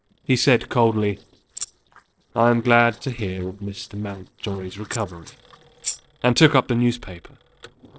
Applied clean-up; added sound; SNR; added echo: neural separator model SepFormer DNS4.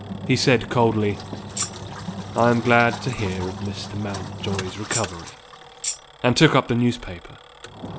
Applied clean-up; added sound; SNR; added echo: none; Engine + Tambourine; 10 dB; none.